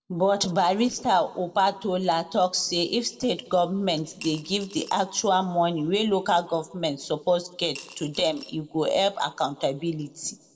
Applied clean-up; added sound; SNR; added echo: neural separator model SepFormer DNS4.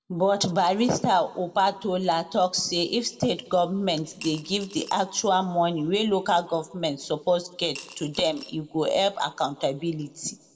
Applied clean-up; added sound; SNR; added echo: none; Coin (dropping) / Glass; 20 dB; reverberation time 1.0 s.